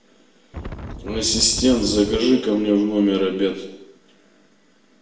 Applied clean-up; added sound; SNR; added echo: none; Wind; 10 dB; reverberation time 0.8 s.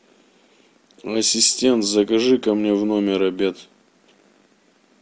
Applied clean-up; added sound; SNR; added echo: none; none; none; none.